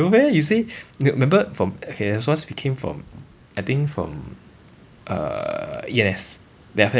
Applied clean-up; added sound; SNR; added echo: none; none; none; none.